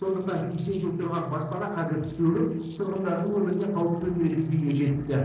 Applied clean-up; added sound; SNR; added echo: neural separator model SepFormer DNS4.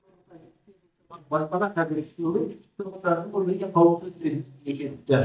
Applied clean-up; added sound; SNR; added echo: neural mask model DeepFilterNet 3.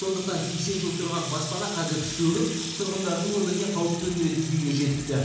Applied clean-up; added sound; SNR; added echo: none; Sink (filling or washing) / Water tap, faucet; 9 dB; reverberation time 1.0 s.